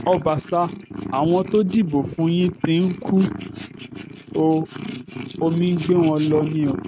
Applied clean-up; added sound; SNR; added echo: neural mask model RNNoise.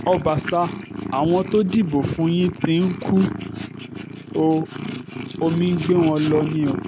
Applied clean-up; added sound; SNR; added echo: none; Purr; 9 dB; none.